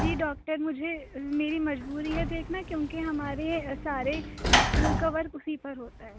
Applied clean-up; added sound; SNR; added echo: none; Sliding door / Slam; 0 dB; none.